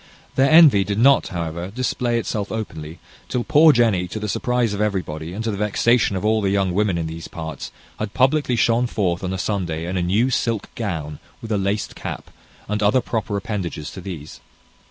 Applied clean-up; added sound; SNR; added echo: none; none; none; none.